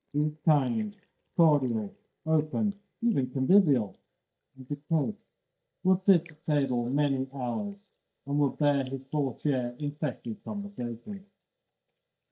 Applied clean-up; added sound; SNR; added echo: neural mask model DeepFilterNet 3.